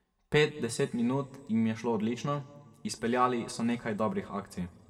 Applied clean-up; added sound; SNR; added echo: none; none; none; reverberation time 1.3 s.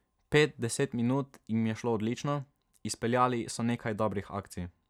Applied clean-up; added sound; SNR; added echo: none; none; none; none.